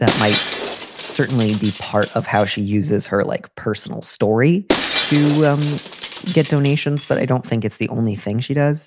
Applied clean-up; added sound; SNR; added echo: none; Shatter; 9 dB; none.